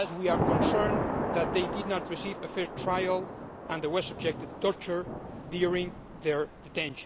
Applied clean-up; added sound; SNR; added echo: none; Thunder / Rain; 2 dB; none.